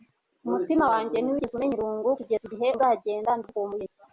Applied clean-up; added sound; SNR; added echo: none; none; none; none.